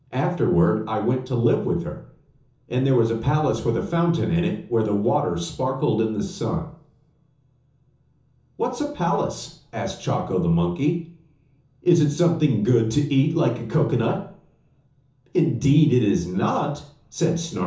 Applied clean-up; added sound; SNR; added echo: none; none; none; reverberation time 0.7 s.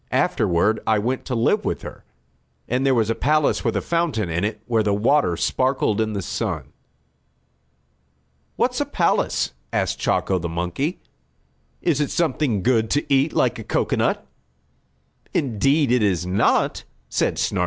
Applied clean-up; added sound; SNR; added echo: none; none; none; none.